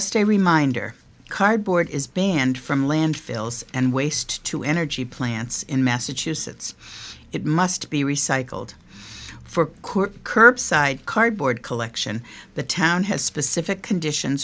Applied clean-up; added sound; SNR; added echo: none; none; none; none.